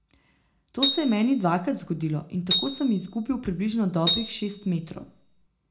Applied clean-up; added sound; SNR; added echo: none; Piano; 4 dB; reverberation time 0.3 s.